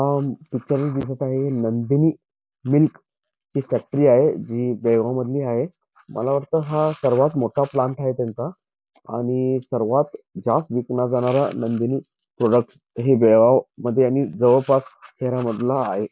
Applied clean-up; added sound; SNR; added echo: none; none; none; none.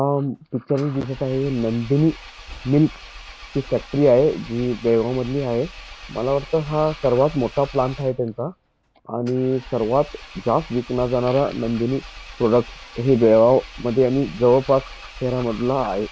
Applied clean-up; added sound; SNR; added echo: none; Engine; 18 dB; none.